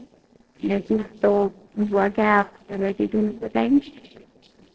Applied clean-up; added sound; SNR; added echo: neural separator model SepFormer DNS4.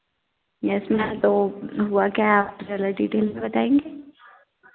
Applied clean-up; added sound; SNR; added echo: none; none; none; none.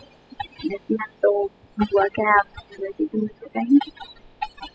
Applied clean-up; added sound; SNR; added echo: classical method spectral subtraction.